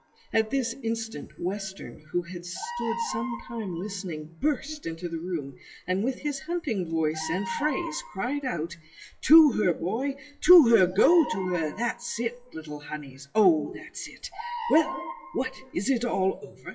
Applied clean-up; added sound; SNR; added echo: classical method WPE with log-MMSE.